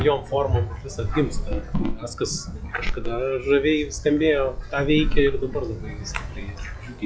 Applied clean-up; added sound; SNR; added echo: classical method log-MMSE.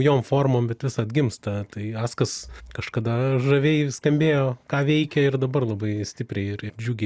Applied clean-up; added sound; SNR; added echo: none; none; none; none.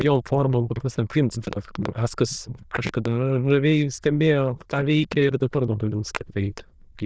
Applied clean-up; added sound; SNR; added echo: neural diffusion model UNIVERSE++.